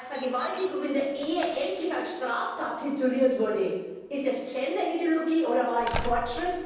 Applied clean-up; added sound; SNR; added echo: none; Slam; 13 dB; reverberation time 1.1 s.